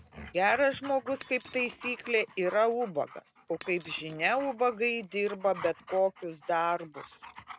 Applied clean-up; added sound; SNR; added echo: none; Dog + Shatter; 18 dB; none.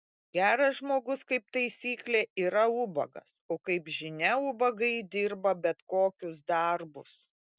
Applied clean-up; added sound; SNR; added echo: none; none; none; none.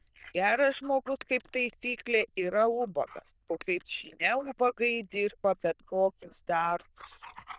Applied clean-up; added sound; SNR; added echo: neural diffusion model UNIVERSE++.